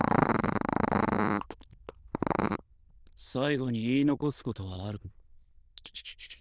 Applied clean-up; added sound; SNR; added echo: neural diffusion model UNIVERSE++.